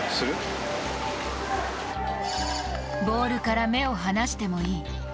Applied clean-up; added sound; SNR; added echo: none; none; none; none.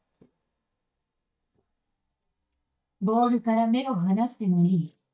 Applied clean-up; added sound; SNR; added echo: neural mask model DeepFilterNet 3.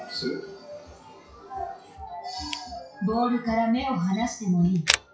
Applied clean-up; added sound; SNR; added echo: classical method WPE with log-MMSE.